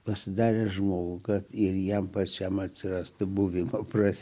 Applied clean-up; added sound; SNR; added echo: none; none; none; none.